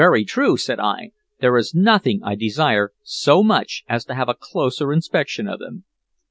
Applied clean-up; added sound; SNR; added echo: none; none; none; none.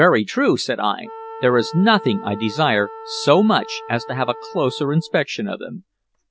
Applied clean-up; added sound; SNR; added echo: none; Wind instrument, woodwind instrument; 17 dB; none.